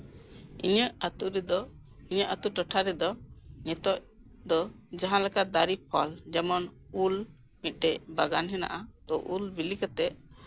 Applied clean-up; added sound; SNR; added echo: none; none; none; none.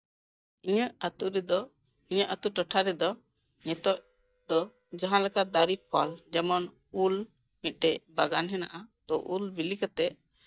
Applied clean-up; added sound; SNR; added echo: neural mask model DeepFilterNet 3.